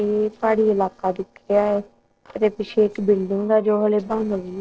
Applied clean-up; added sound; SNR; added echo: neural separator model SepFormer DNS4.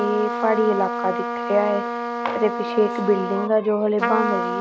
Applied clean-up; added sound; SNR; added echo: none; Trumpet; 4 dB; none.